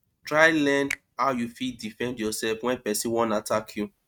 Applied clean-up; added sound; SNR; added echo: neural mask model RNNoise.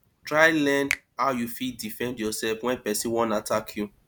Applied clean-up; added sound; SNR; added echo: none; Finger snapping; 13 dB; none.